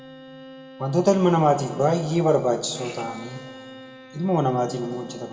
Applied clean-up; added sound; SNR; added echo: none; Bowed string instrument; 19 dB; reverberation time 2.0 s.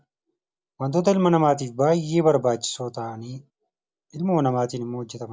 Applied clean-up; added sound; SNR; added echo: none; none; none; none.